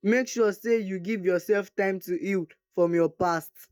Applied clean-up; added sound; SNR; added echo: neural mask model DeepFilterNet 3.